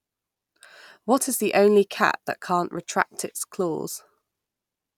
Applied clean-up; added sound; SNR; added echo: none; none; none; none.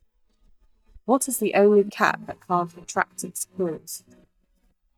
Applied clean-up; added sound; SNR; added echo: neural mask model DeepFilterNet 3.